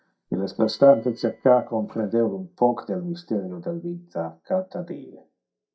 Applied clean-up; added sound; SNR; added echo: neural mask model DeepFilterNet 3.